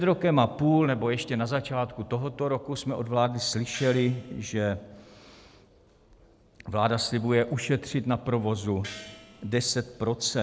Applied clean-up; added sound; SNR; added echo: none; Gong; 19 dB; none.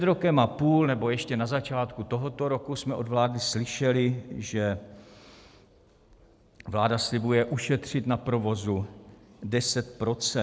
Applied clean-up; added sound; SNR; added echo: none; none; none; none.